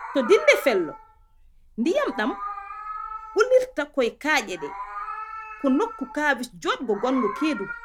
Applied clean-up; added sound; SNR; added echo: none; Meow; 12 dB; none.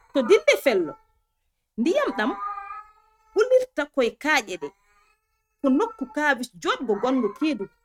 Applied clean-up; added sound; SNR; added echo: neural mask model RNNoise.